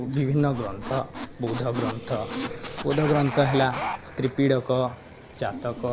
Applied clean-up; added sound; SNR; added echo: none; Squeak; 8 dB; reverberation time 0.5 s.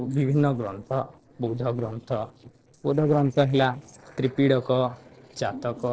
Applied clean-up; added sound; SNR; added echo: neural separator model SepFormer DNS4.